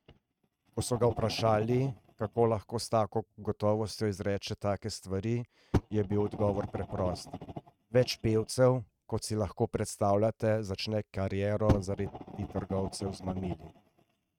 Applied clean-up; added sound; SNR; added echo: neural mask model RNNoise.